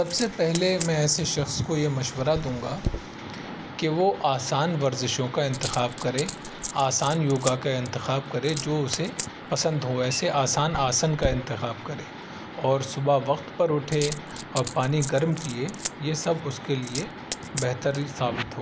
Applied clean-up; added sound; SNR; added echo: none; Coin (dropping); 12 dB; none.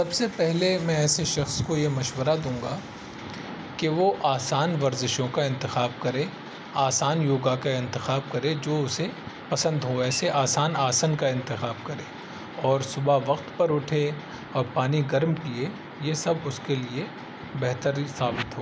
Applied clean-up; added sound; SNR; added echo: none; none; none; none.